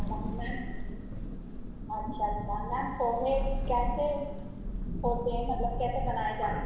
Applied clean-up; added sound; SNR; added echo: none; Thunder; 0 dB; reverberation time 1.0 s.